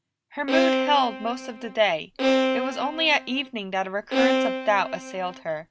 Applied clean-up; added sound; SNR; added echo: none; Bowed string instrument; 0 dB; none.